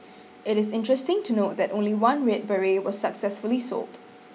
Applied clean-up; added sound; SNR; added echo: none; none; none; none.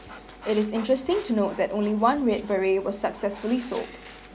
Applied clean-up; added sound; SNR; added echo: none; Dog; 19 dB; none.